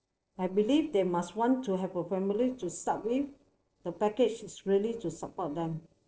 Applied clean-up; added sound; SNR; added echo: neural separator model SepFormer DNS4.